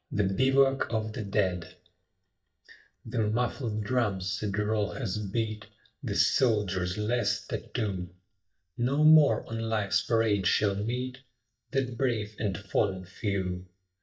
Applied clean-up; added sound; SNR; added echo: neural mask model DeepFilterNet 3.